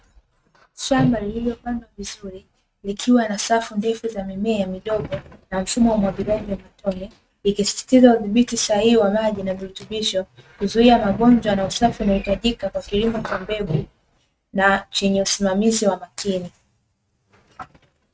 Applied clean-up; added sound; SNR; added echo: neural mask model RNNoise.